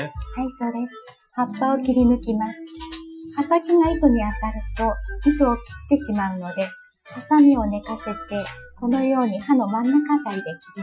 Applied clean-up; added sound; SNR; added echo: classical method Wiener filter.